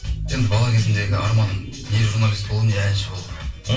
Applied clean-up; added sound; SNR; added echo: none; Wild animals; 17 dB; reverberation time 0.2 s.